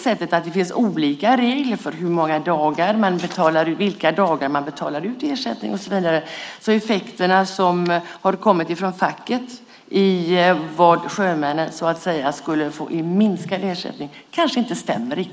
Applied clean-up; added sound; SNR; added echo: neural mask model Resemble Enhance denoiser.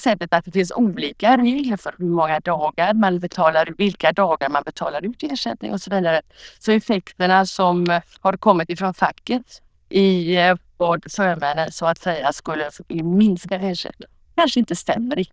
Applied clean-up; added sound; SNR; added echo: neural diffusion model UNIVERSE++.